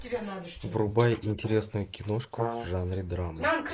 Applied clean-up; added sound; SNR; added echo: neural mask model Resemble Enhance denoiser.